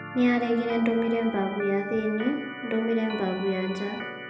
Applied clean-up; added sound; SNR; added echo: none; Organ; 11 dB; reverberation time 0.7 s.